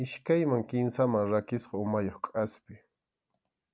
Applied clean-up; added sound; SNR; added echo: none; none; none; none.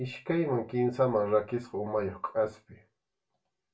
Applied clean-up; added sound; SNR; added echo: none; none; none; reverberation time 0.2 s.